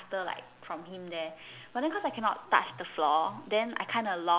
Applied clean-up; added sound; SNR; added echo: none; none; none; none.